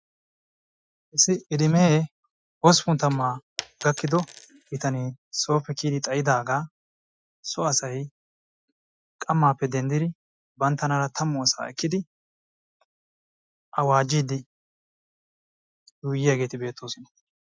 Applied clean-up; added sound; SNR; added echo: classical method Wiener filter.